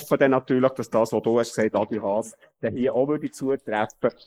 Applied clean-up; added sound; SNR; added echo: neural mask model Resemble Enhance denoiser.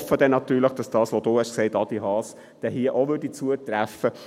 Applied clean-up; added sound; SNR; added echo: none; none; none; none.